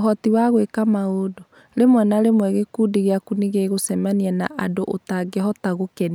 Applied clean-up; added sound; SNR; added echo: none; none; none; none.